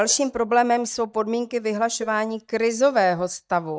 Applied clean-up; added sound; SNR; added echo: neural mask model DeepFilterNet 3.